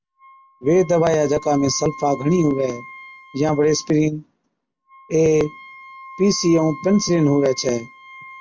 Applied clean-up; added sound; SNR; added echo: none; Wind instrument, woodwind instrument; 19 dB; none.